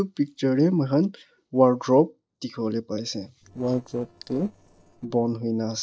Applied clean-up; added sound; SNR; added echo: neural separator model SepFormer DNS4.